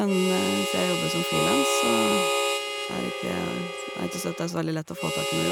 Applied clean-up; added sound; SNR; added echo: none; Harmonica; -1 dB; none.